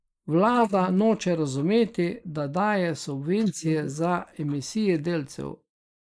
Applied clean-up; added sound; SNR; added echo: neural mask model Resemble Enhance denoiser.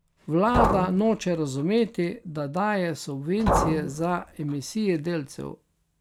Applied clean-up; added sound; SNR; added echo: none; Liquid; 4 dB; none.